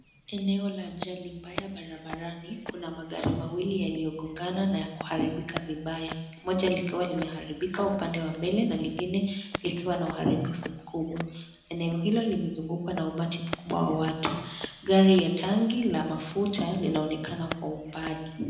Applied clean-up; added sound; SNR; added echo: none; Walk, footsteps; 15 dB; reverberation time 0.9 s.